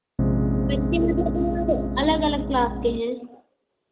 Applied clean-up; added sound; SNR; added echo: none; Piano; -1 dB; none.